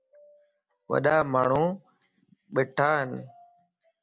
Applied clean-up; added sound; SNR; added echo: none; none; none; none.